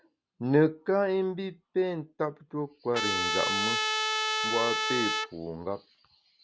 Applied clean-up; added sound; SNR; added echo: none; Trumpet; -1 dB; none.